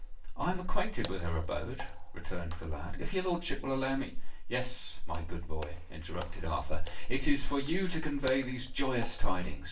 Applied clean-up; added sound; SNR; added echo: none; Water / Splash, splatter; 20 dB; reverberation time 0.3 s.